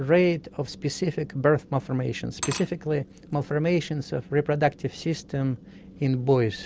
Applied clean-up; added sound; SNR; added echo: none; Glass / Liquid; 17 dB; none.